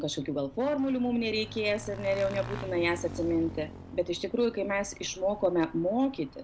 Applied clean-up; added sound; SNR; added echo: none; Motorcycle / Engine; 14 dB; none.